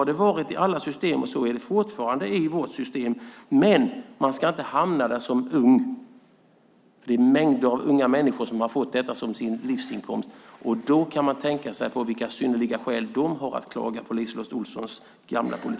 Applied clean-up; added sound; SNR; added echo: none; none; none; none.